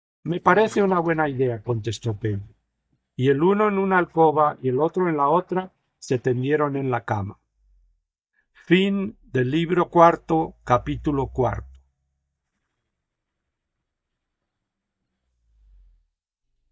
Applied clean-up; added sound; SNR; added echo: neural mask model DeepFilterNet 3.